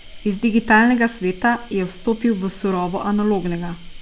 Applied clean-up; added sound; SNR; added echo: none; Cricket; 13 dB; none.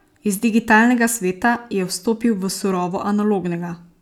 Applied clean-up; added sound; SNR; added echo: none; none; none; none.